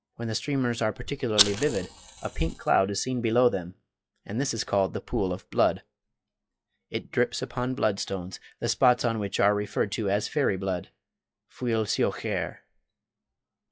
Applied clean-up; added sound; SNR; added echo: classical method log-MMSE.